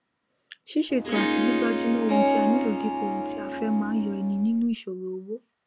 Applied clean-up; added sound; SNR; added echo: none; Harp; -1 dB; none.